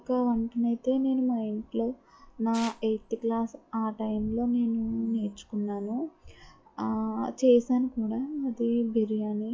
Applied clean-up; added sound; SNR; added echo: classical method log-MMSE.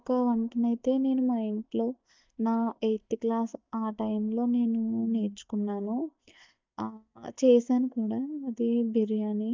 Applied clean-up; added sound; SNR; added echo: neural mask model DeepFilterNet 3.